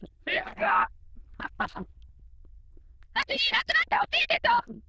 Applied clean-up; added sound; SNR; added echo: neural diffusion model UNIVERSE++.